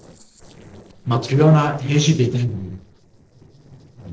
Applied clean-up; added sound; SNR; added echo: neural separator model SepFormer DNS4.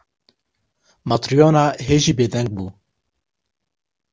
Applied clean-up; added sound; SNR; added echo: none; none; none; none.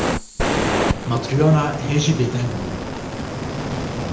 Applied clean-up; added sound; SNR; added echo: none; Fire; 1 dB; reverberation time 0.8 s.